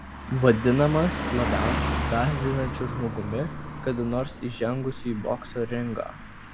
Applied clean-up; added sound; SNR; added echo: none; Car passing by; 5 dB; none.